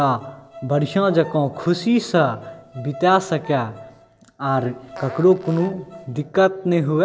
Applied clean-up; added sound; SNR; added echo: none; Fart + Bowed string instrument; 19 dB; none.